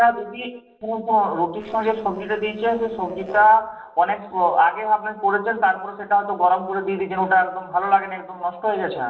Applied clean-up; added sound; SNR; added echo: neural separator model SepFormer DNS4.